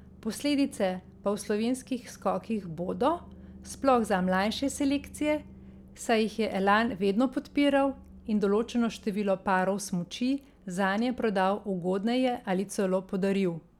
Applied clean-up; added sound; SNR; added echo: none; none; none; none.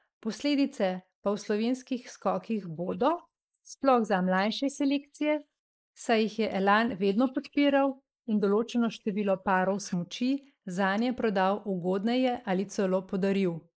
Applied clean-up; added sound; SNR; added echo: neural mask model Resemble Enhance denoiser.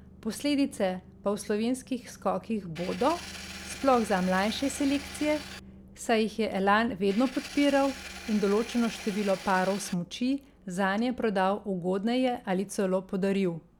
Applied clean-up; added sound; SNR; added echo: none; Engine; 14 dB; none.